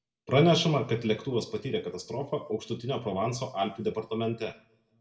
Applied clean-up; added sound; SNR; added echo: none; none; none; reverberation time 0.6 s.